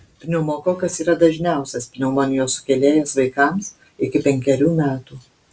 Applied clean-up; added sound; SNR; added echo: none; none; none; none.